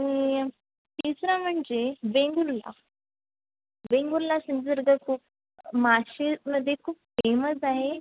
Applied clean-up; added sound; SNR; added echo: none; none; none; none.